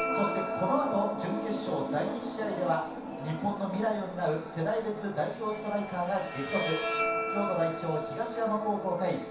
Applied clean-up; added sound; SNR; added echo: none; Bowed string instrument; 6 dB; reverberation time 0.7 s.